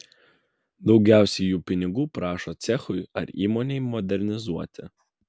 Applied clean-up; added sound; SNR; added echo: none; none; none; none.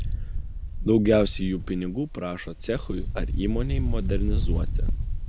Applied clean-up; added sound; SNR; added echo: none; Wind; -1 dB; none.